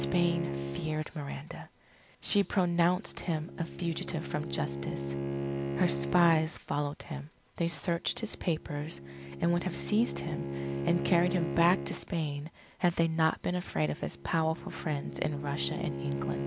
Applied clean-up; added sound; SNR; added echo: none; Bowed string instrument; 7 dB; none.